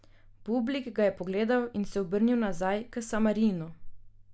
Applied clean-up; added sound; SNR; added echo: none; none; none; none.